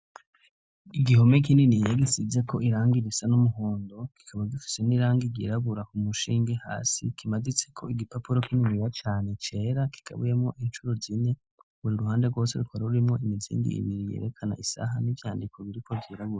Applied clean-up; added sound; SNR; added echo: none; none; none; none.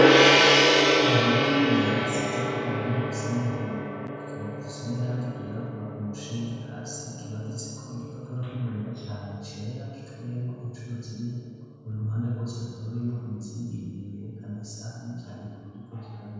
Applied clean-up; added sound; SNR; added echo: none; Gong; -5 dB; reverberation time 1.9 s.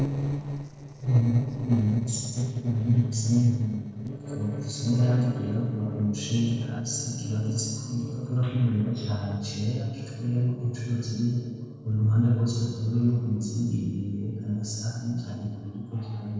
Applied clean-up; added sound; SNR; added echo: neural separator model SepFormer DNS4.